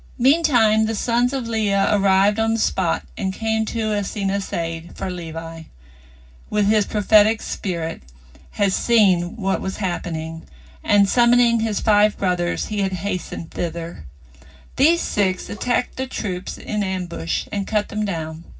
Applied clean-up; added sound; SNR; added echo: none; Splash, splatter; 19 dB; reverberation time 0.4 s.